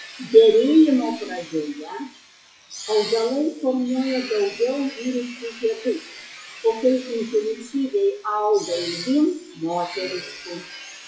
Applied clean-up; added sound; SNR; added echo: classical method WPE with log-MMSE.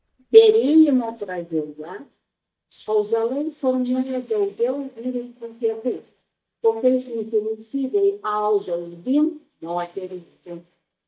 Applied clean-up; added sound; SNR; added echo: neural mask model DeepFilterNet 3.